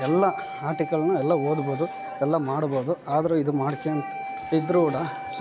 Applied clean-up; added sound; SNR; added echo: none; Wind instrument, woodwind instrument; 11 dB; none.